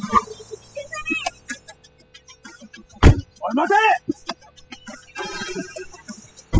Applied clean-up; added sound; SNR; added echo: classical method spectral subtraction.